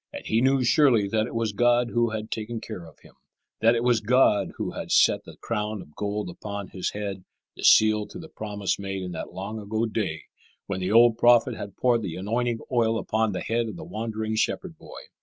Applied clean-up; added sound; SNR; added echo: none; none; none; none.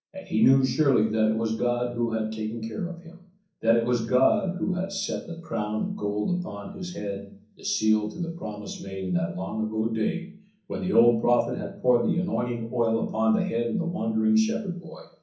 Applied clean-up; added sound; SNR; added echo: none; none; none; reverberation time 0.6 s.